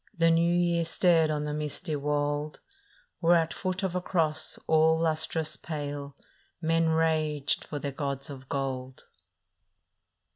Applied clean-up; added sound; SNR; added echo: none; none; none; none.